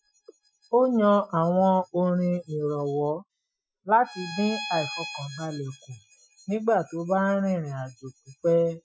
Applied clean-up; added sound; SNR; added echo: classical method Wiener filter.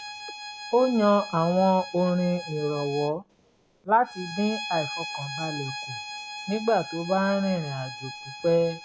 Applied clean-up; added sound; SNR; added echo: none; Bowed string instrument; 12 dB; none.